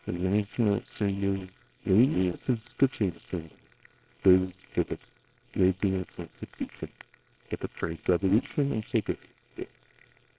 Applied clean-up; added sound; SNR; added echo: neural separator model SepFormer WHAMR!.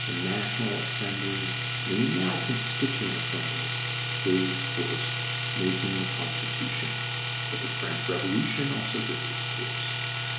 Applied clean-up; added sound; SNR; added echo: none; Domestic sounds, home sounds; -2 dB; reverberation time 0.7 s.